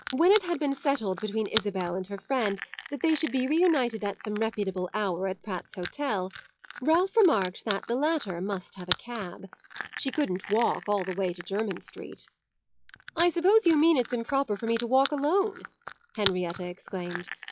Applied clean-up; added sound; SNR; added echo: classical method log-MMSE.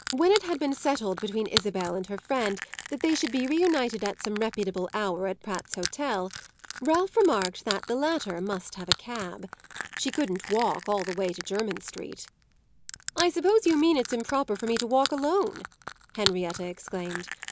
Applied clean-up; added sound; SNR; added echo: none; Crushing; 10 dB; none.